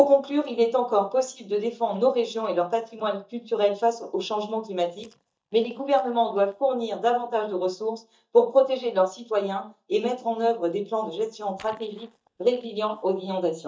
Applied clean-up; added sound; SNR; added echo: neural mask model DeepFilterNet 3.